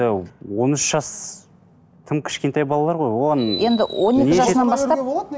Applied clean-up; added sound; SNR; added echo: none; none; none; none.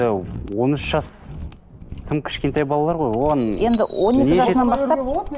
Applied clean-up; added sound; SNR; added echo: none; Mechanisms; 14 dB; none.